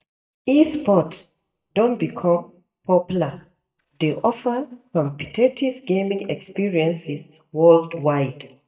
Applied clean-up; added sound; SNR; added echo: neural mask model DeepFilterNet 3.